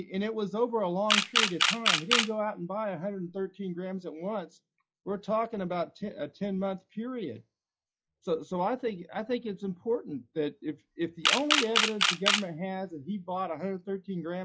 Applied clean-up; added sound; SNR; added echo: classical method log-MMSE.